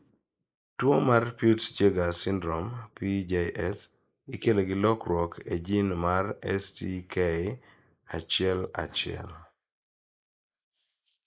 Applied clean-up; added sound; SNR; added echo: neural mask model Resemble Enhance denoiser.